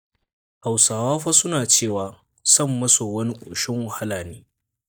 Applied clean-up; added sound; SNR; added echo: neural mask model DeepFilterNet 3.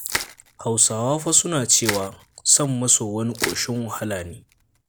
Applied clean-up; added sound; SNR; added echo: none; Crushing; 12 dB; none.